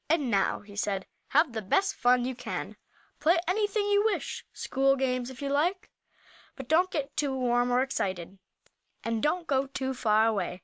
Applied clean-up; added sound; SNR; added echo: none; none; none; none.